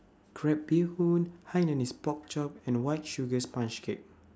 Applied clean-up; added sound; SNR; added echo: none; none; none; none.